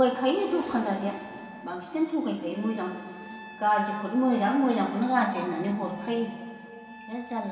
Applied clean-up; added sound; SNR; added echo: none; Trumpet; 20 dB; reverberation time 2.4 s.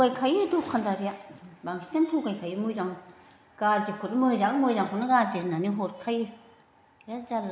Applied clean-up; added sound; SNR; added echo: none; none; none; none.